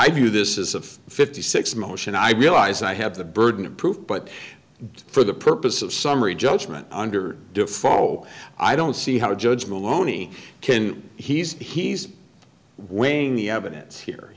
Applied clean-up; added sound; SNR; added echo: none; none; none; none.